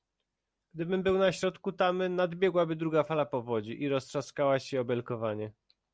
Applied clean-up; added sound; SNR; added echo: none; none; none; none.